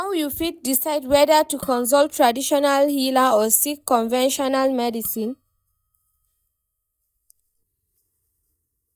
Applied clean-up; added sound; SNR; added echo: neural mask model DeepFilterNet 3.